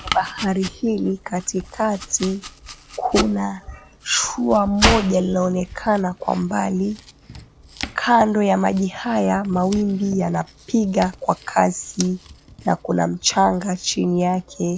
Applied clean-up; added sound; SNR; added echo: none; Domestic sounds, home sounds; 11 dB; none.